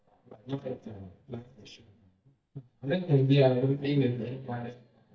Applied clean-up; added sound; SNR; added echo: neural mask model DeepFilterNet 3.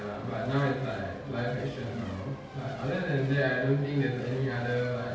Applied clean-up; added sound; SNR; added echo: none; Race car, auto racing / Accelerating, revving, vroom / Mechanisms; 16 dB; reverberation time 0.8 s.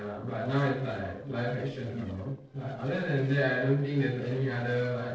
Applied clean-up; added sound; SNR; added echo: neural separator model SepFormer DNS4.